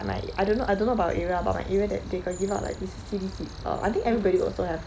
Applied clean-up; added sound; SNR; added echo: none; Cricket; 19 dB; none.